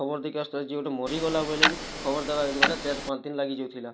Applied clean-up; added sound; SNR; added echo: none; Tick-tock; -1 dB; none.